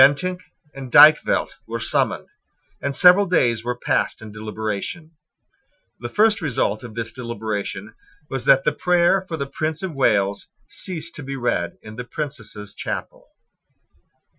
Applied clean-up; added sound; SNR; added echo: classical method Wiener filter.